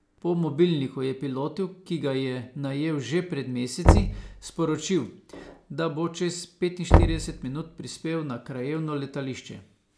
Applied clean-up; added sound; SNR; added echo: none; Knock; -3 dB; none.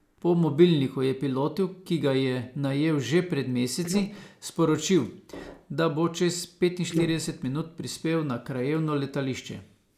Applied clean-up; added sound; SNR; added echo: neural mask model Resemble Enhance denoiser.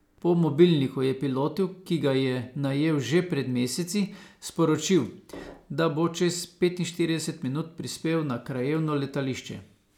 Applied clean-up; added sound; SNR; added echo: none; none; none; none.